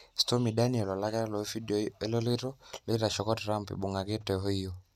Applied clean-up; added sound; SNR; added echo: none; none; none; none.